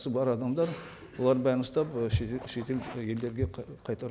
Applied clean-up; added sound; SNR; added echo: none; Zipper (clothing); 19 dB; none.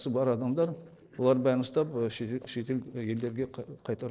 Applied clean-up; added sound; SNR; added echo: neural separator model SepFormer DNS4.